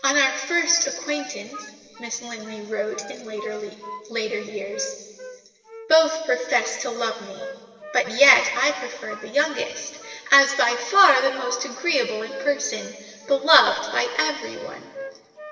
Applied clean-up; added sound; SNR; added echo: none; Wind instrument, woodwind instrument; 17 dB; reverberation time 1.9 s.